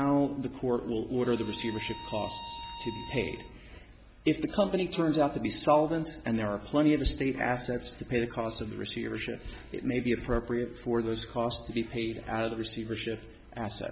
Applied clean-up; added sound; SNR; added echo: none; Bowed string instrument; 14 dB; none.